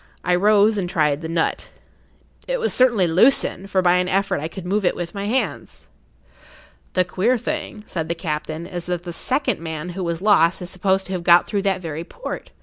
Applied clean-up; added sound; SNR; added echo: none; none; none; none.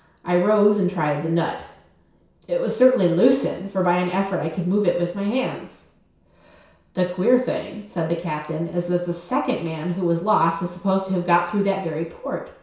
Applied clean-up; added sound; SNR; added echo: none; none; none; reverberation time 0.6 s.